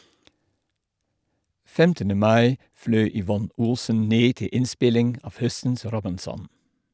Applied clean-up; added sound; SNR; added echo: none; none; none; none.